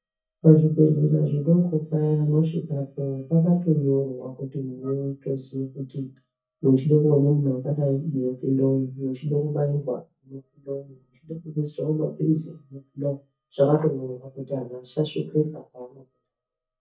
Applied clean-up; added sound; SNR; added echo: neural mask model DeepFilterNet 3.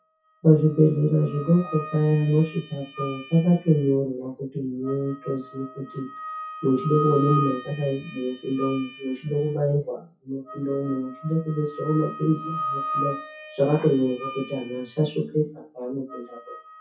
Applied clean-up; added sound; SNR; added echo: classical method WPE with log-MMSE.